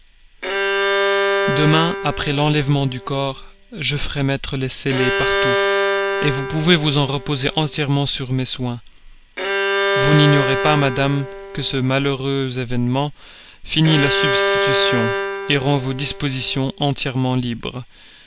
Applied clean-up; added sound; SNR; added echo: none; Bowed string instrument; 3 dB; none.